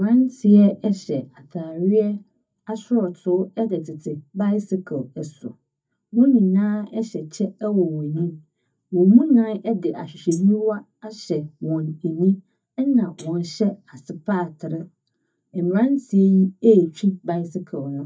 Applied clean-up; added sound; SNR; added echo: neural mask model DeepFilterNet 3.